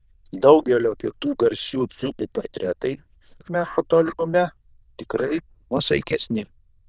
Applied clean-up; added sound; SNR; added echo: neural diffusion model UNIVERSE++.